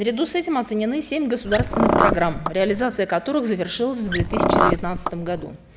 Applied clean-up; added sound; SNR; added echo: none; Car; -2 dB; none.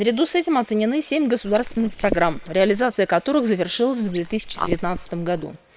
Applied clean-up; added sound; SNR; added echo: neural separator model SepFormer WHAM!.